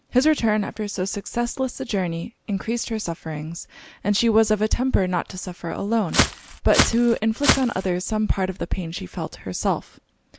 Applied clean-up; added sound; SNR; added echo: none; Walk, footsteps; 0 dB; none.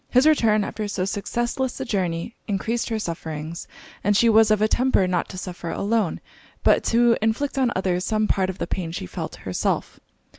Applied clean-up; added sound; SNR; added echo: none; none; none; none.